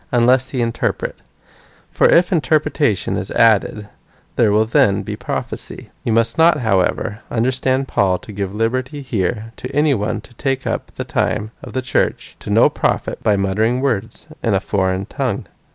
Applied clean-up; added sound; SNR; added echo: none; none; none; none.